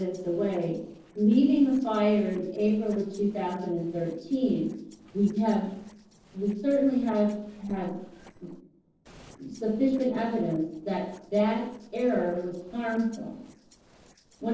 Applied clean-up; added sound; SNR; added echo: neural separator model SepFormer DNS4.